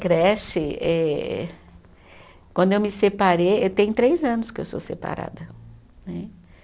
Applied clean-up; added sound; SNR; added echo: none; none; none; none.